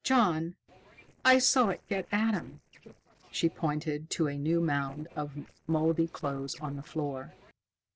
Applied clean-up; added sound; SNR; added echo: neural separator model SepFormer DNS4.